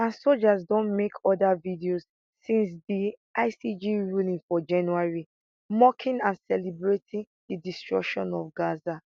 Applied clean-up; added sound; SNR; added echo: none; none; none; none.